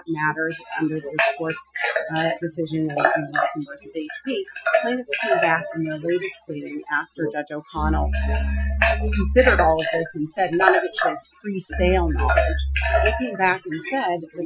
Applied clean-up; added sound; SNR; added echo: classical method Wiener filter.